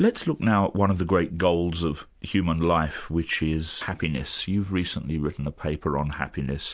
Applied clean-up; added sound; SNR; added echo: none; none; none; none.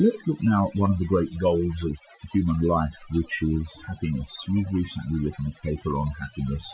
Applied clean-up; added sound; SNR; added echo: classical method Wiener filter.